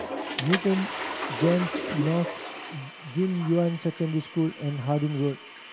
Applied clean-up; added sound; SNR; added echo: none; Toilet flush / Water; 7 dB; none.